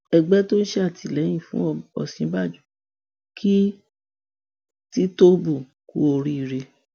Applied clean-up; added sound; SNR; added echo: none; none; none; none.